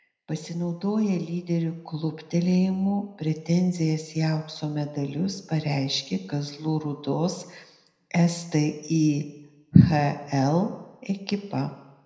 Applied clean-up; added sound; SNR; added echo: none; none; none; reverberation time 0.7 s.